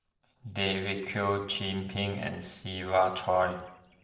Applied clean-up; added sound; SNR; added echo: neural separator model SepFormer DNS4.